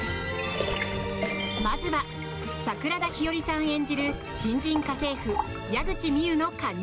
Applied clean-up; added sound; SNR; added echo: none; Breathing + Liquid; 8 dB; none.